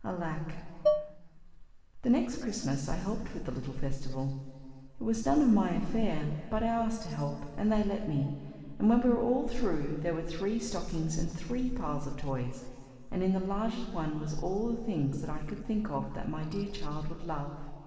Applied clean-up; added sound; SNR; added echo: none; Dishes, pots, and pans; 0 dB; reverberation time 2.3 s.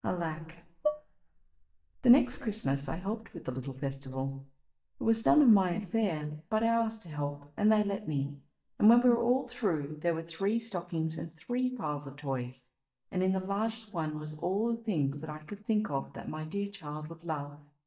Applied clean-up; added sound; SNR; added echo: neural mask model DeepFilterNet 3.